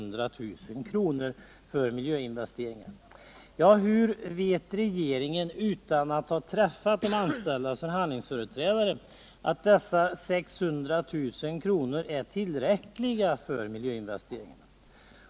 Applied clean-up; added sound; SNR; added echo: none; Cough; 10 dB; none.